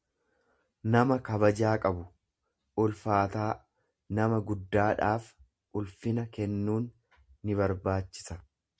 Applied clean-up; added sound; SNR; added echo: none; none; none; none.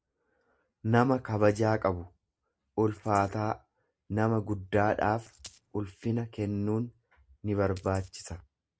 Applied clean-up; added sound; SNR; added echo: neural mask model Resemble Enhance denoiser.